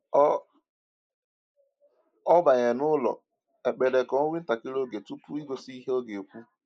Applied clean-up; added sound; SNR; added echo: neural mask model Resemble Enhance denoiser.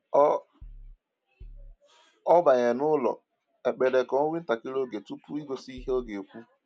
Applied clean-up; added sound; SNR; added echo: none; Bass drum; 17 dB; none.